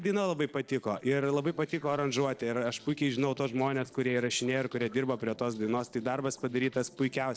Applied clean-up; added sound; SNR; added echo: neural separator model SepFormer DNS4.